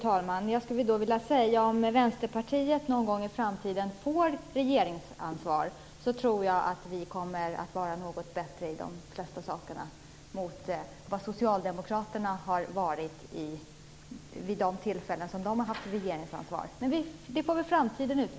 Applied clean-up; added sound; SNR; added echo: none; none; none; none.